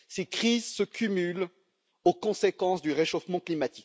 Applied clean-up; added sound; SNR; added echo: none; none; none; none.